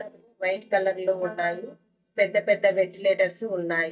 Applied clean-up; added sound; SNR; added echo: neural mask model DeepFilterNet 3.